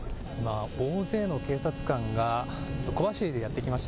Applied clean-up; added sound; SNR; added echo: none; Bowed string instrument; 14 dB; none.